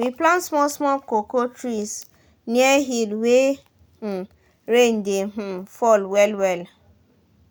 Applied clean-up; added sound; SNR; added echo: none; none; none; none.